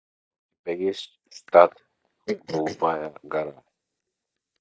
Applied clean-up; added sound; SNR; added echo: neural mask model DeepFilterNet 3.